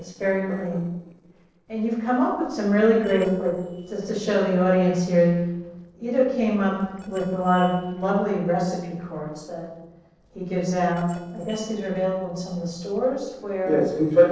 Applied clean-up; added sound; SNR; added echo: neural separator model SepFormer DNS4.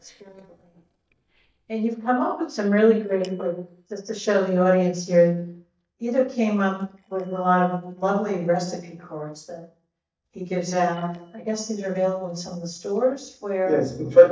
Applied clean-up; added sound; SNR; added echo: neural mask model DeepFilterNet 3.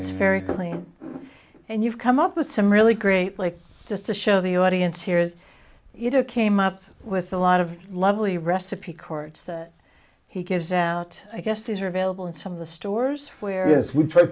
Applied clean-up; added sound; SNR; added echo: none; none; none; none.